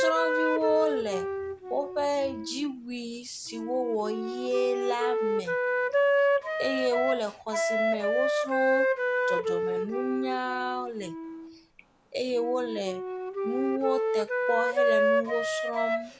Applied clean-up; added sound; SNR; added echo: none; Wind instrument, woodwind instrument; -3 dB; none.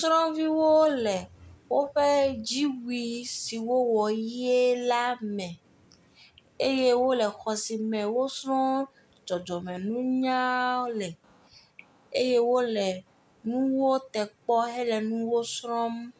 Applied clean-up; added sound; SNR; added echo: none; none; none; none.